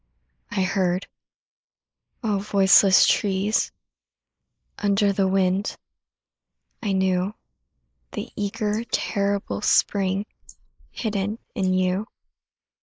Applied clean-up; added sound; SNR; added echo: neural mask model Resemble Enhance denoiser.